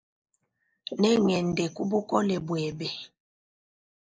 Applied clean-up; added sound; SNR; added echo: neural mask model Resemble Enhance denoiser.